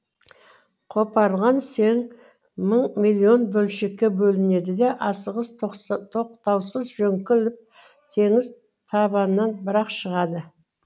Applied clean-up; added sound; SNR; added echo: none; none; none; none.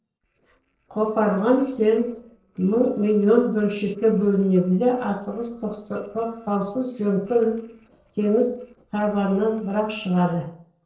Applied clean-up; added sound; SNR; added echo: neural separator model SepFormer DNS4.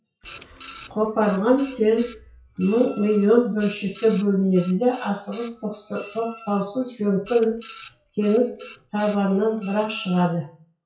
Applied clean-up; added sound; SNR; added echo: classical method WPE with log-MMSE.